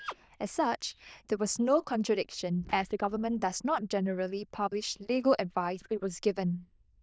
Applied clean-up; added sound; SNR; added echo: neural diffusion model UNIVERSE++.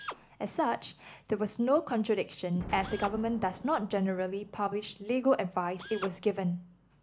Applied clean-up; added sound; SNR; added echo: none; Drill + Explosion; 16 dB; none.